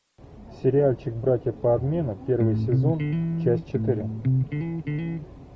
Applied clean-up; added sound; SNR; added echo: none; Electric guitar; -1 dB; none.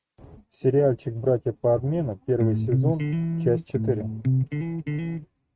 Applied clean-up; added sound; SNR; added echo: neural mask model RNNoise.